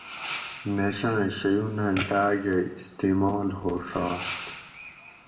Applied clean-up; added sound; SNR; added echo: none; Fireworks; 12 dB; reverberation time 0.7 s.